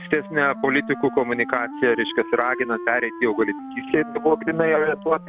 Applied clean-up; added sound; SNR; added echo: none; Wind instrument, woodwind instrument; 12 dB; none.